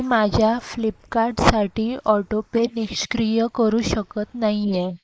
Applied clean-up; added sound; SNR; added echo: neural mask model Resemble Enhance denoiser.